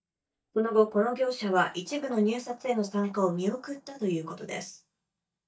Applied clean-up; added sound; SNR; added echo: neural mask model DeepFilterNet 3.